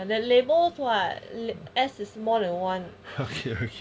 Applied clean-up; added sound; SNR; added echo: none; none; none; none.